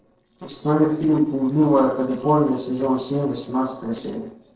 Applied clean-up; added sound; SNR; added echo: neural separator model SepFormer DNS4.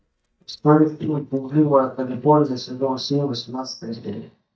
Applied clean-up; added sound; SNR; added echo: neural mask model DeepFilterNet 3.